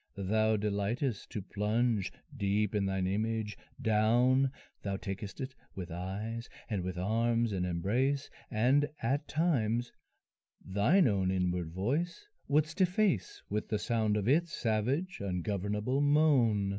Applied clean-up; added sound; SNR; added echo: none; none; none; none.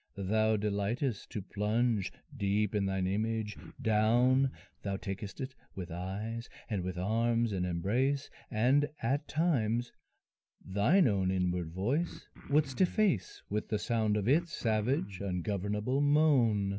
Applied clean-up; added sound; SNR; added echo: none; Cough; 16 dB; none.